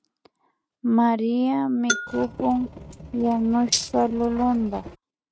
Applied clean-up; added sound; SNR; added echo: neural mask model RNNoise.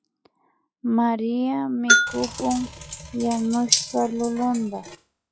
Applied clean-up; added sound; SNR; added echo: classical method log-MMSE.